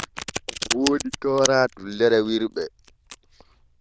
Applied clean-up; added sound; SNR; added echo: neural diffusion model UNIVERSE++.